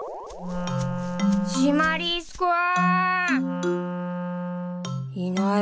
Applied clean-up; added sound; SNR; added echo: none; Wind instrument, woodwind instrument; 6 dB; none.